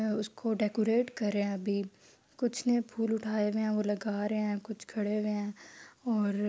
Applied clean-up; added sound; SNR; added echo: none; none; none; none.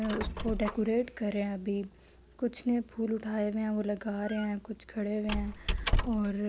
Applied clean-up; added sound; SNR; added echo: none; Squeak; 5 dB; none.